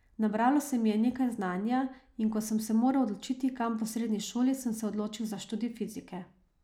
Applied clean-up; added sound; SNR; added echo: none; none; none; none.